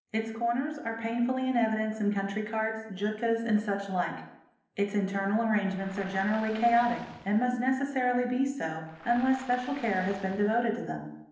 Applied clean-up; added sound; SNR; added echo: neural separator model SepFormer DNS4.